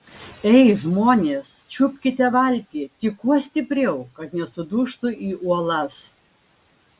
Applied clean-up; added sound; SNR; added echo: none; none; none; none.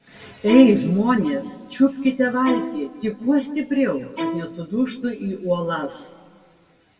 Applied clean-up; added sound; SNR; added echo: none; Bowed string instrument; 10 dB; reverberation time 1.3 s.